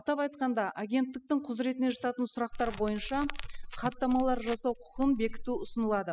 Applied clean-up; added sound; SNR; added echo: classical method spectral subtraction.